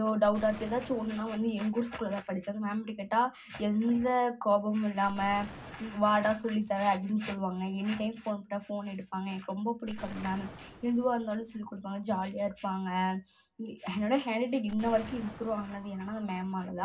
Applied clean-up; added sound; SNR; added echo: none; Explosion; 20 dB; reverberation time 0.4 s.